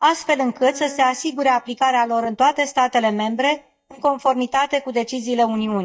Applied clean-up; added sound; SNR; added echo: neural mask model DeepFilterNet 3.